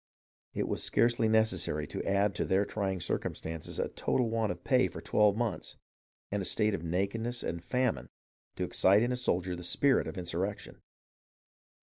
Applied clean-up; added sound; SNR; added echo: none; none; none; none.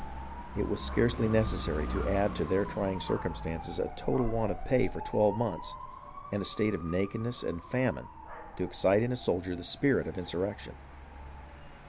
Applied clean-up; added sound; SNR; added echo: none; Motorcycle / Dog; 8 dB; none.